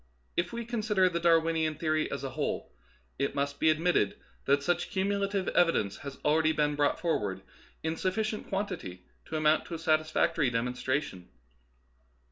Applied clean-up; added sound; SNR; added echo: none; none; none; none.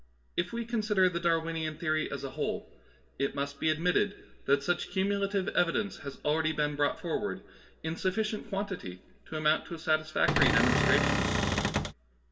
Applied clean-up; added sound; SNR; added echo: none; Cupboard open or close / Door; -4 dB; reverberation time 1.5 s.